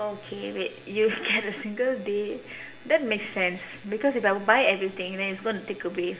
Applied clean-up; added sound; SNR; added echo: none; none; none; reverberation time 0.9 s.